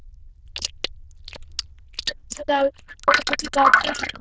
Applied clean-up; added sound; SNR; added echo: neural diffusion model UNIVERSE++.